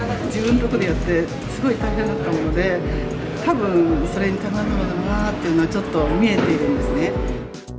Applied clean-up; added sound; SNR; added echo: none; none; none; none.